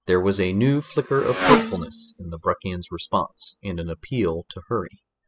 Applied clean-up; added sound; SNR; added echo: classical method spectral subtraction.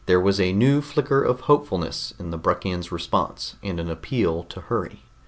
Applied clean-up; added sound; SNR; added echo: none; none; none; none.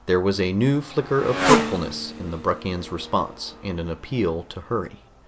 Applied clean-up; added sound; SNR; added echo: none; Motorcycle; 5 dB; none.